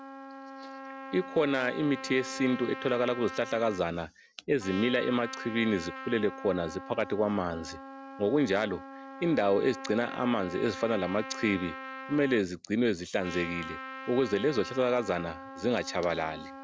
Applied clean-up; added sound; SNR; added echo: none; Trumpet; 12 dB; none.